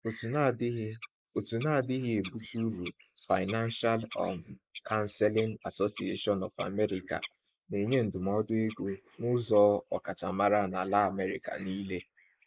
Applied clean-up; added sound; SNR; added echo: neural mask model Resemble Enhance denoiser.